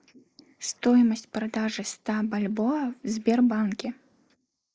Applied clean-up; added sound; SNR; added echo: neural mask model Resemble Enhance denoiser.